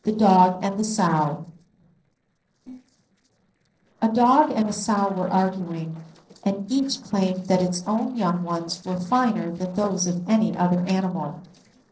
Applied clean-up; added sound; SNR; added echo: neural separator model SepFormer DNS4.